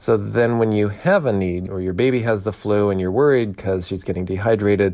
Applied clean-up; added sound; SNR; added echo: none; none; none; none.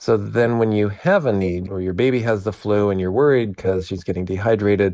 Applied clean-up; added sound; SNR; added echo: neural mask model Resemble Enhance denoiser.